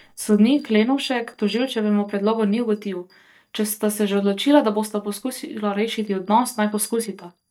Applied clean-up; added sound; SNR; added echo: neural mask model DeepFilterNet 3.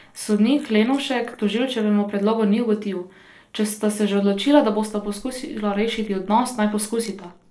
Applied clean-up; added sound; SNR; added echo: neural mask model Resemble Enhance denoiser.